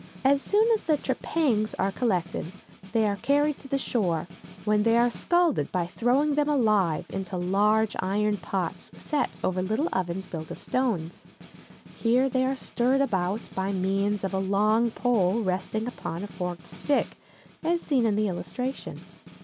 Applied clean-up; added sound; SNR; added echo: none; Snare drum; 20 dB; none.